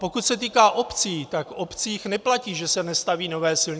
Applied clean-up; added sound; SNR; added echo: none; none; none; none.